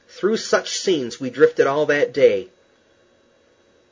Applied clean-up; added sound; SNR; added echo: none; none; none; none.